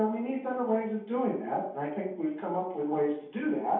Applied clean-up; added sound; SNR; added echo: none; none; none; reverberation time 0.7 s.